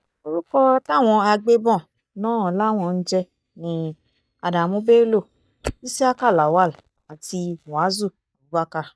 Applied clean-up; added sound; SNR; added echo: neural mask model DeepFilterNet 3.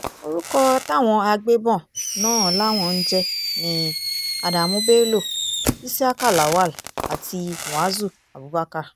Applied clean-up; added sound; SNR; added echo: none; Fireworks; 5 dB; none.